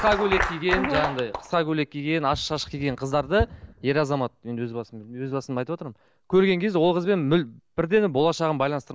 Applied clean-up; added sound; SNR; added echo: none; none; none; none.